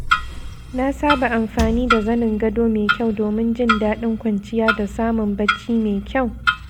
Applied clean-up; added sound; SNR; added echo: none; Wood + Clock; 4 dB; none.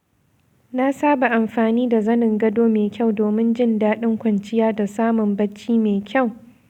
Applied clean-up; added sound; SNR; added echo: none; none; none; none.